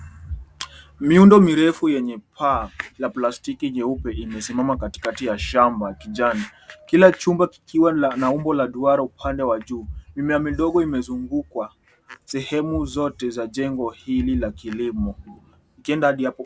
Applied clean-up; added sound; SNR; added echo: none; none; none; none.